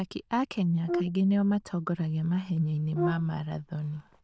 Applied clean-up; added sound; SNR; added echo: neural diffusion model UNIVERSE++.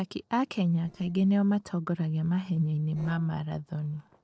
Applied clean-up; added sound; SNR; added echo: neural separator model SepFormer DNS4.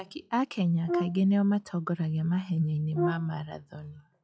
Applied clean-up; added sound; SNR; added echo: classical method log-MMSE.